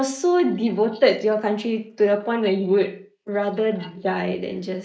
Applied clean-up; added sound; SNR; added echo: neural mask model Resemble Enhance denoiser.